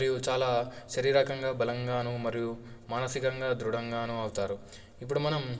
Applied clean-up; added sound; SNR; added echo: none; none; none; reverberation time 2.3 s.